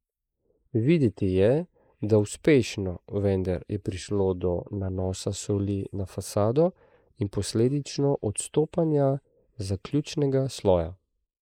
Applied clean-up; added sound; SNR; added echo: neural mask model Resemble Enhance denoiser.